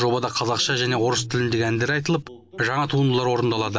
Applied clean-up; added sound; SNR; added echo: none; Tabla; 19 dB; none.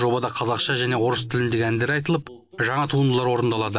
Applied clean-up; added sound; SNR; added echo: neural mask model DeepFilterNet 3.